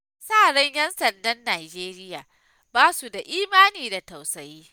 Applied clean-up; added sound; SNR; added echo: none; none; none; none.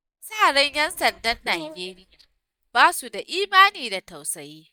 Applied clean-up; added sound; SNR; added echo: neural mask model DeepFilterNet 3.